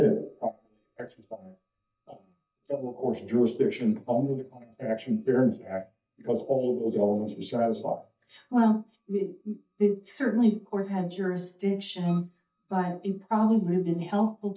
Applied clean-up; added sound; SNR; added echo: neural mask model DeepFilterNet 3.